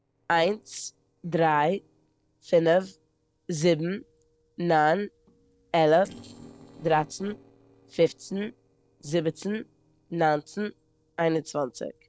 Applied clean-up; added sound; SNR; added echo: neural separator model SepFormer DNS4.